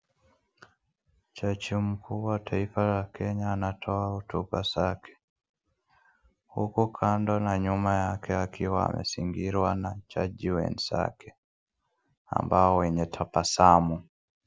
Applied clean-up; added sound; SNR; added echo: none; none; none; none.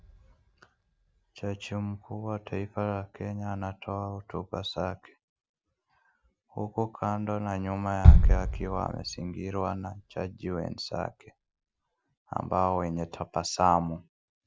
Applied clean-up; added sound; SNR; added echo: none; Bass drum; -3 dB; none.